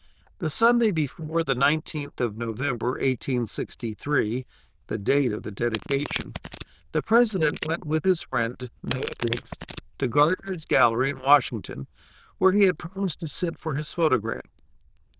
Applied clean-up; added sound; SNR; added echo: neural diffusion model UNIVERSE++.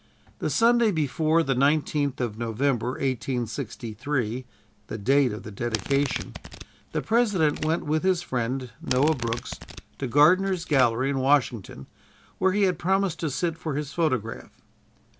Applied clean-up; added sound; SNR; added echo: none; Domestic sounds, home sounds; 13 dB; none.